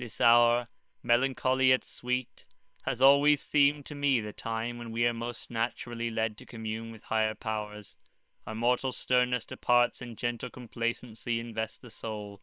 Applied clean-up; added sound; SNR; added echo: neural separator model SepFormer WHAM!.